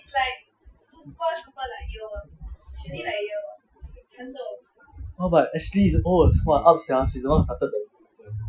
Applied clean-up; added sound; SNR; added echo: classical method Wiener filter.